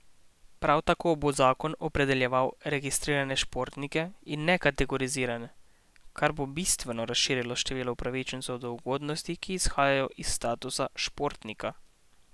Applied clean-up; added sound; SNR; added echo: none; none; none; none.